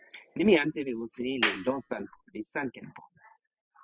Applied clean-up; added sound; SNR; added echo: classical method spectral subtraction.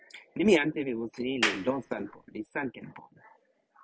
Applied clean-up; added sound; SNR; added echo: none; Clapping; 3 dB; none.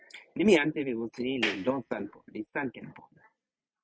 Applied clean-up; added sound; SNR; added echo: neural mask model RNNoise.